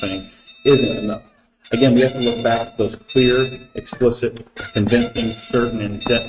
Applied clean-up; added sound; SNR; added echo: neural mask model RNNoise.